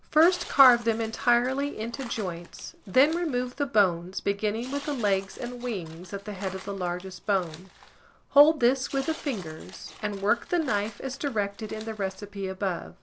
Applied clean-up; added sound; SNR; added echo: none; Tearing; 20 dB; none.